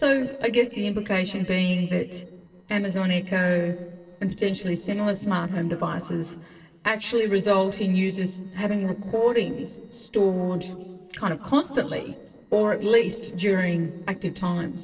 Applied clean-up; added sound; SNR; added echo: neural separator model SepFormer DNS4.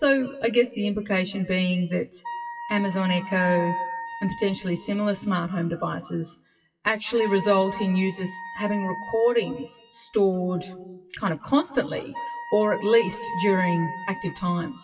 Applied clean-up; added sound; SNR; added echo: classical method WPE with log-MMSE.